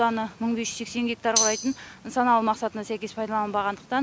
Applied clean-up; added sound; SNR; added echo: none; Tambourine; 0 dB; none.